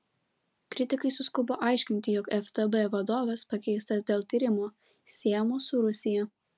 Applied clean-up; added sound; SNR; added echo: none; none; none; none.